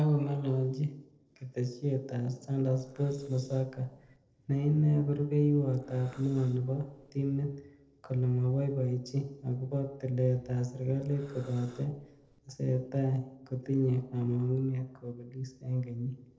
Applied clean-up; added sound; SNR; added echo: neural separator model SepFormer DNS4.